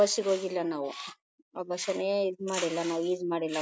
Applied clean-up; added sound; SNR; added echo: none; none; none; none.